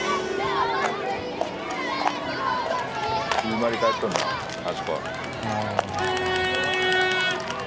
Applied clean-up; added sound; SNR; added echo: none; Crowd; -3 dB; none.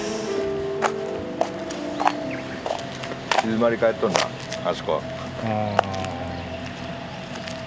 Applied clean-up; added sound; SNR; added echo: none; none; none; none.